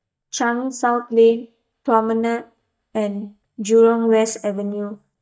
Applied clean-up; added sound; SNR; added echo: neural mask model DeepFilterNet 3.